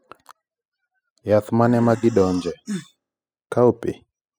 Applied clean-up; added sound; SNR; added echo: classical method spectral subtraction.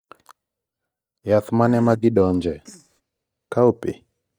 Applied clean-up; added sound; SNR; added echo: neural mask model DeepFilterNet 3.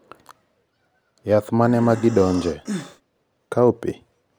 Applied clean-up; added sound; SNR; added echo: none; Breathing; 11 dB; none.